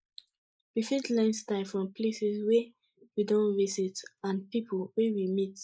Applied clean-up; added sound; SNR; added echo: neural mask model Resemble Enhance denoiser.